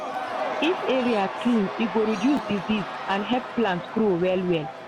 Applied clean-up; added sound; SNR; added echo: none; Crowd / Cheering; 7 dB; none.